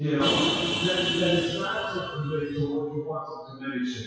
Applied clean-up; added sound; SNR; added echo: classical method WPE with log-MMSE.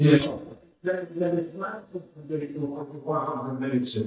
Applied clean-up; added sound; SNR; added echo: neural mask model DeepFilterNet 3.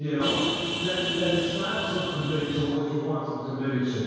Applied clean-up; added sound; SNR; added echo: none; Vehicle horn, car horn, honking; 2 dB; reverberation time 2.0 s.